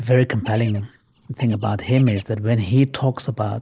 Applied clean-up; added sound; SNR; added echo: neural mask model Resemble Enhance denoiser.